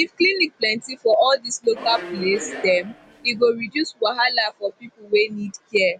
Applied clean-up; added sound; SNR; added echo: none; Subway, metro, underground; 13 dB; none.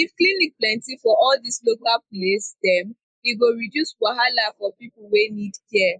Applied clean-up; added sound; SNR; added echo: neural mask model Resemble Enhance denoiser.